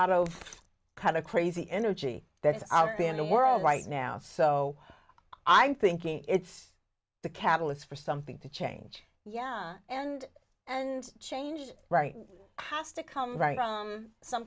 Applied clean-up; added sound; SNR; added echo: none; none; none; none.